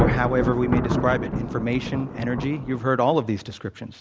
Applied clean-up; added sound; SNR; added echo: none; Thunder; 2 dB; none.